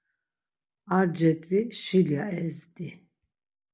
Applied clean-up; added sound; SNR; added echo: none; none; none; none.